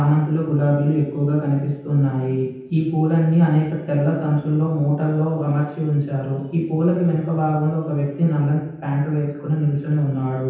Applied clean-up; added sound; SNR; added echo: none; none; none; reverberation time 0.9 s.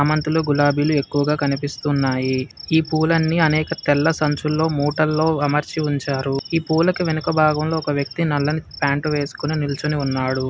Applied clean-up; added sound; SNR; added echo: none; none; none; none.